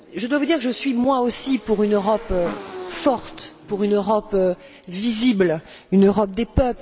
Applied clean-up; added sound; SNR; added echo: none; Motorcycle / Engine; 19 dB; none.